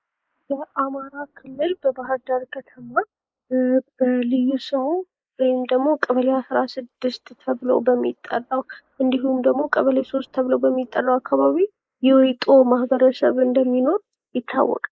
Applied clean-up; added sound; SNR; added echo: neural mask model Resemble Enhance denoiser.